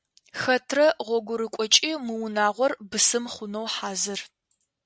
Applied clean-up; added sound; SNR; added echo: none; none; none; none.